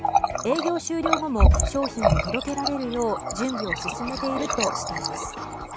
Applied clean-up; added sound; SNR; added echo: none; Water tap, faucet; -4 dB; none.